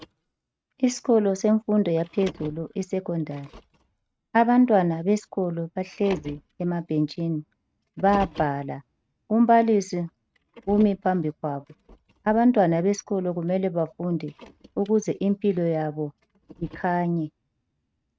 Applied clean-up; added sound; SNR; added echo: neural mask model RNNoise.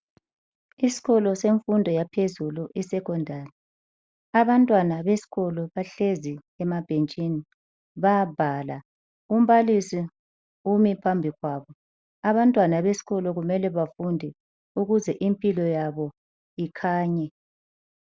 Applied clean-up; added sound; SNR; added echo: none; none; none; none.